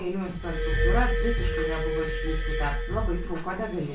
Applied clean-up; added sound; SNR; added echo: none; Glass; -3 dB; reverberation time 0.3 s.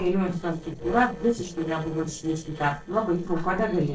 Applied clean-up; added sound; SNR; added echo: neural separator model SepFormer DNS4.